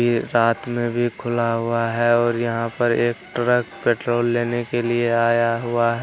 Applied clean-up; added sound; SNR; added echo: none; none; none; none.